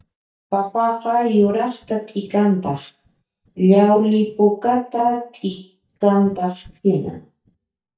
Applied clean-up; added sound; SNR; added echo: neural mask model DeepFilterNet 3.